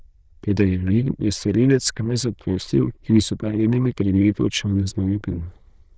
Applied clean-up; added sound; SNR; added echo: neural diffusion model UNIVERSE++.